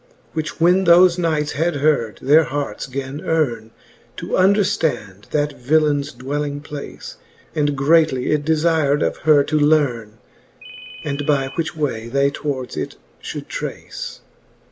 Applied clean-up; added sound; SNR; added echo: none; Ringtone; 16 dB; none.